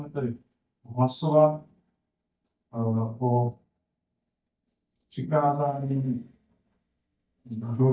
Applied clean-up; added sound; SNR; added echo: neural mask model DeepFilterNet 3.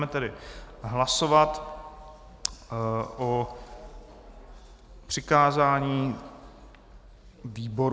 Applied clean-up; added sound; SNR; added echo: none; none; none; none.